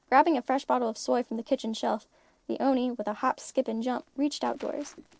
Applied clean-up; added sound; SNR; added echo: neural separator model SepFormer DNS4.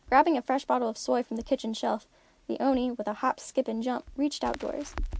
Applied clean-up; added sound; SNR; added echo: none; Crackle; 15 dB; none.